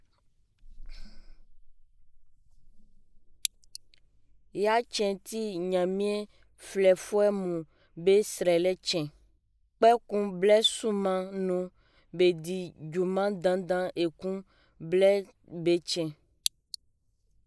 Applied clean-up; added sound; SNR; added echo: neural mask model Resemble Enhance denoiser.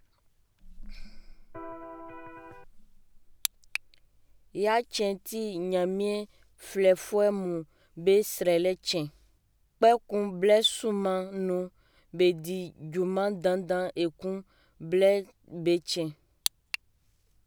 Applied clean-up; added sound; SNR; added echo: none; Electric guitar; 14 dB; none.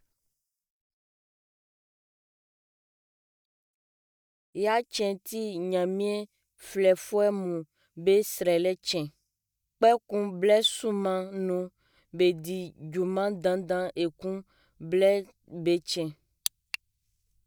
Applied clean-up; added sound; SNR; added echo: neural mask model DeepFilterNet 3.